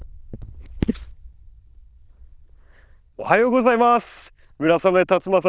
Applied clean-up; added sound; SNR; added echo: neural diffusion model UNIVERSE++.